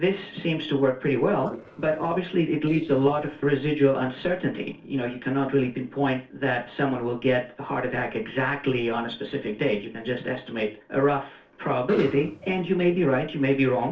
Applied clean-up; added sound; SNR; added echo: neural separator model SepFormer DNS4.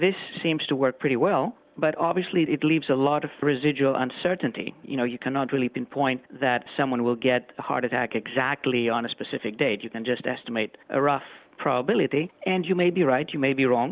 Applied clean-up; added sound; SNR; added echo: none; none; none; none.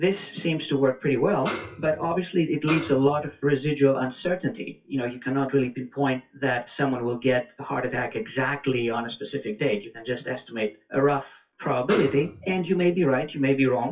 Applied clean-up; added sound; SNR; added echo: classical method WPE with log-MMSE.